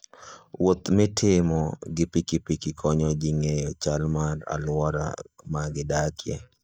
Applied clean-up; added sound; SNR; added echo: neural mask model DeepFilterNet 3.